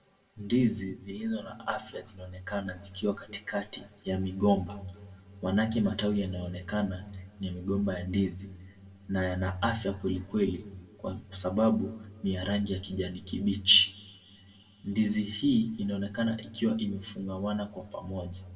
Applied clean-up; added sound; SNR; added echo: none; none; none; reverberation time 1.3 s.